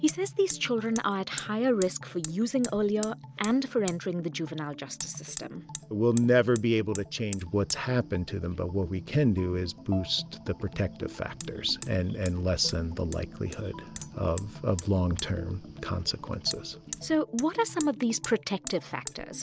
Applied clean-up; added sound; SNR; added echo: none; Hammer; 17 dB; none.